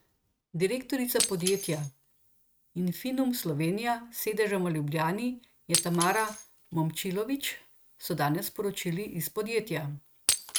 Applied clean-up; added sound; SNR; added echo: neural mask model RNNoise.